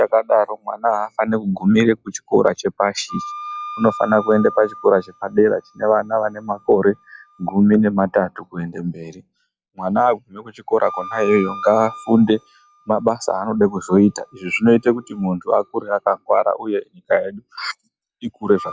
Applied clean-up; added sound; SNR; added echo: classical method log-MMSE.